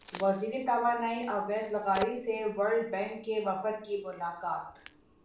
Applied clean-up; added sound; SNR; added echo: none; Crack; 16 dB; reverberation time 0.5 s.